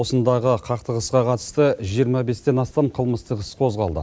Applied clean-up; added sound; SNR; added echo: none; none; none; none.